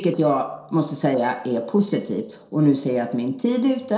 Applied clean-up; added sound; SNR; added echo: neural separator model SepFormer DNS4.